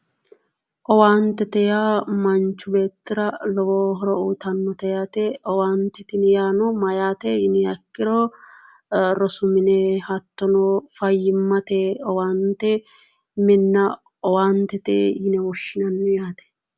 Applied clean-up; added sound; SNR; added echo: none; none; none; none.